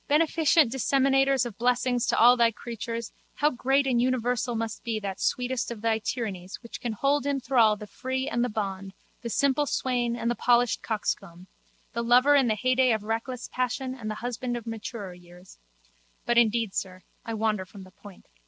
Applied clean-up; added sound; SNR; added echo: none; none; none; none.